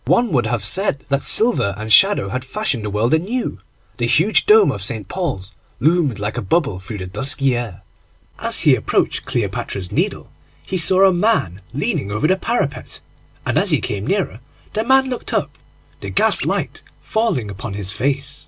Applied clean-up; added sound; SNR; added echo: none; Squeak; 17 dB; none.